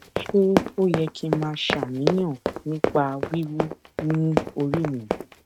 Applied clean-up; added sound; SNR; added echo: neural mask model RNNoise.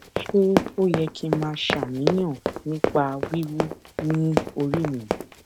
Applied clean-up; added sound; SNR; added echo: none; Run; 3 dB; none.